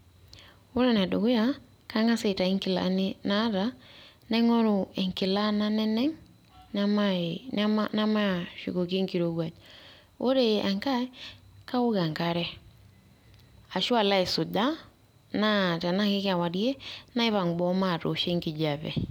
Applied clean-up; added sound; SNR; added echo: none; none; none; none.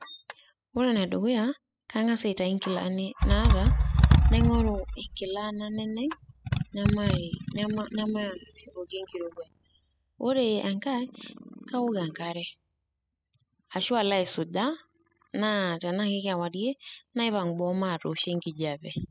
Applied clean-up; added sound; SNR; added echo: classical method spectral subtraction.